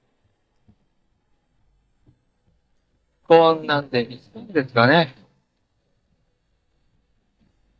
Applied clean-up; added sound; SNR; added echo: neural mask model DeepFilterNet 3.